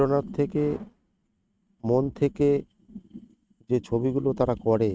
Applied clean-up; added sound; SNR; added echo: neural mask model RNNoise.